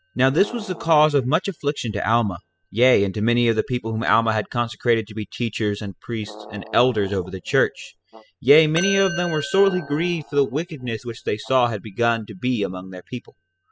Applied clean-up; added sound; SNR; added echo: classical method spectral subtraction.